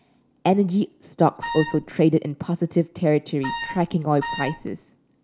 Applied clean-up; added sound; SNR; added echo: none; Wind instrument, woodwind instrument; 9 dB; none.